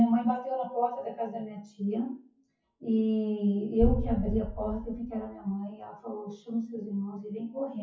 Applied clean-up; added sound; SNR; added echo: classical method WPE with log-MMSE.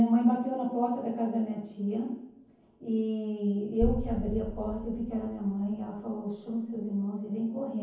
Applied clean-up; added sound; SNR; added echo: none; Boom; 7 dB; reverberation time 0.9 s.